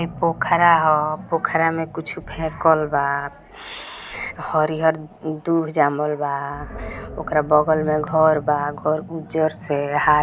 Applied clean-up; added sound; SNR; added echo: none; Animal; 16 dB; none.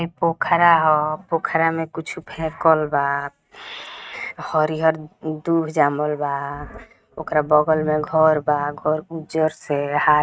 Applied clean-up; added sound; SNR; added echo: neural mask model RNNoise.